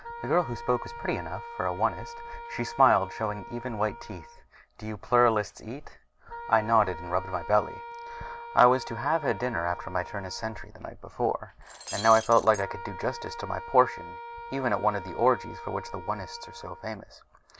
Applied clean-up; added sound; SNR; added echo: none; Shatter + Wind instrument, woodwind instrument; 13 dB; none.